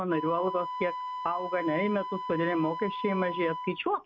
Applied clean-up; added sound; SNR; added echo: none; Wind instrument, woodwind instrument; 6 dB; none.